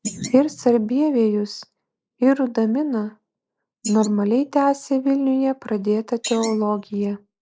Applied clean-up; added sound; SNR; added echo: neural mask model Resemble Enhance denoiser.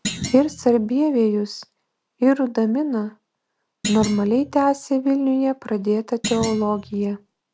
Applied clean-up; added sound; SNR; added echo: none; Thump, thud; 11 dB; none.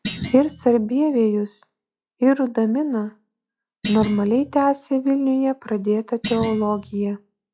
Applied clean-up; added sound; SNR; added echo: classical method log-MMSE.